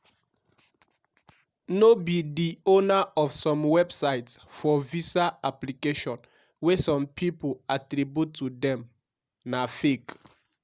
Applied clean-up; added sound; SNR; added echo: none; none; none; none.